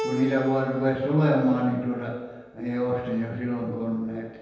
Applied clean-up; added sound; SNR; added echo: none; Keyboard (musical); 14 dB; reverberation time 1.1 s.